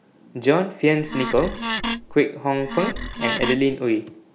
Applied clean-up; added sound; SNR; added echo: none; Wood; 5 dB; none.